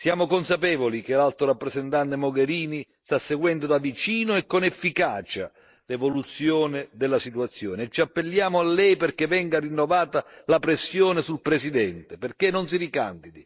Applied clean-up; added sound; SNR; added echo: neural mask model Resemble Enhance denoiser.